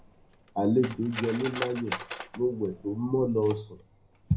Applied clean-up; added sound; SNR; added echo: none; Cutlery, silverware; 12 dB; reverberation time 0.4 s.